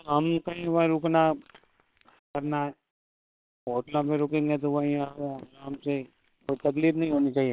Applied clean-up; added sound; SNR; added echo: neural separator model SepFormer WHAM!.